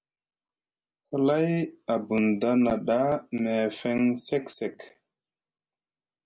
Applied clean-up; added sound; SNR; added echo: none; none; none; none.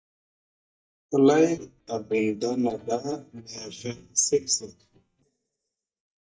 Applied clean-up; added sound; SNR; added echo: neural mask model DeepFilterNet 3.